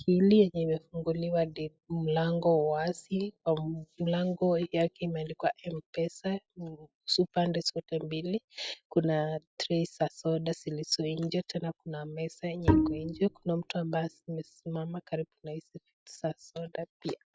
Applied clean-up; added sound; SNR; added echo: classical method log-MMSE.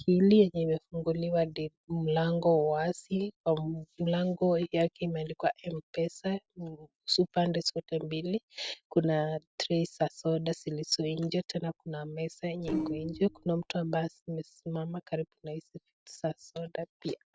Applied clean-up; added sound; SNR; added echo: neural separator model SepFormer DNS4.